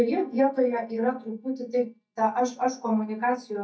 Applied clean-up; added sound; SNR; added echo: neural mask model DeepFilterNet 3.